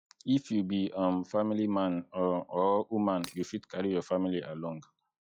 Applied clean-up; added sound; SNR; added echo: classical method log-MMSE.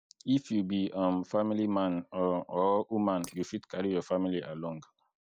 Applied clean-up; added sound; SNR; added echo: neural mask model Resemble Enhance denoiser.